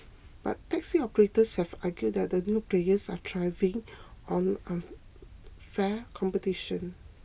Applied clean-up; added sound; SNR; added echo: none; none; none; none.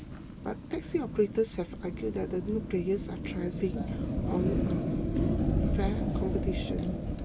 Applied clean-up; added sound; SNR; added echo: none; Fire; -2 dB; none.